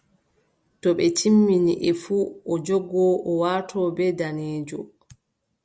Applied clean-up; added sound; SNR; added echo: none; none; none; none.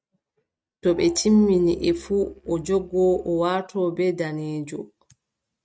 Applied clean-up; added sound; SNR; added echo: neural mask model RNNoise.